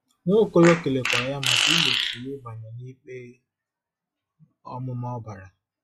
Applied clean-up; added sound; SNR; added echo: classical method log-MMSE.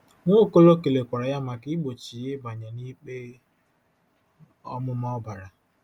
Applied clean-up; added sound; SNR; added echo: none; none; none; none.